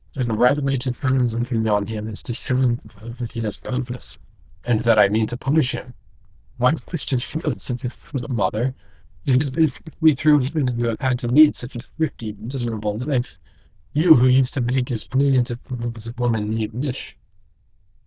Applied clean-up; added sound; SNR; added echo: neural diffusion model UNIVERSE++.